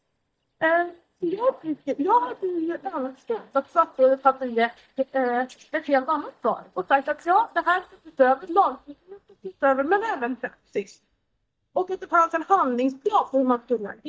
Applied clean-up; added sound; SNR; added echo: neural mask model DeepFilterNet 3.